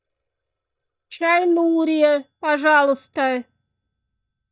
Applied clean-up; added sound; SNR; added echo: neural mask model DeepFilterNet 3.